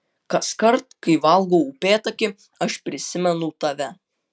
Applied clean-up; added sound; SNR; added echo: none; none; none; none.